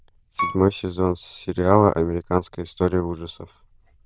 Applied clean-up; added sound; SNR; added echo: neural diffusion model UNIVERSE++.